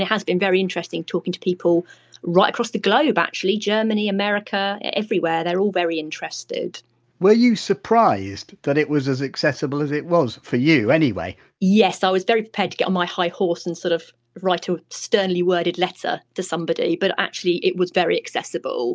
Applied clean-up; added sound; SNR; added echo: none; none; none; none.